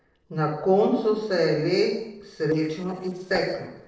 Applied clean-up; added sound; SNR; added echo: neural separator model SepFormer DNS4.